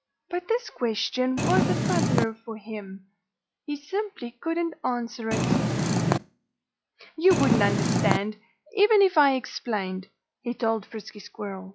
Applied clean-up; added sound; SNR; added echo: classical method log-MMSE.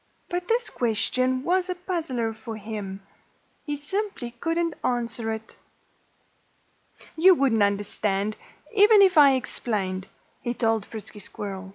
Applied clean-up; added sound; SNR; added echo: none; none; none; none.